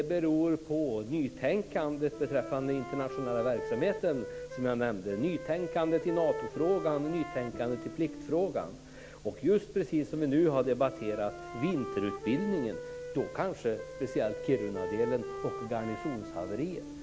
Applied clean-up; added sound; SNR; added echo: none; Wind instrument, woodwind instrument; 10 dB; none.